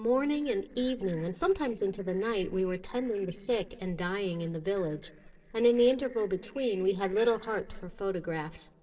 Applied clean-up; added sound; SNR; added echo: neural separator model SepFormer DNS4.